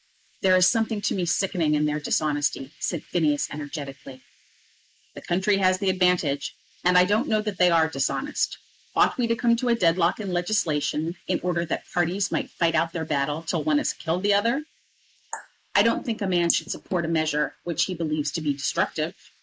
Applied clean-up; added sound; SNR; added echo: neural mask model Resemble Enhance denoiser.